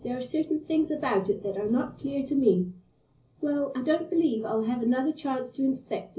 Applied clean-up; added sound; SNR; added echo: none; none; none; reverberation time 0.5 s.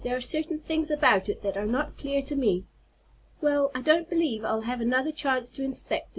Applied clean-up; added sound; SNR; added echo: none; none; none; none.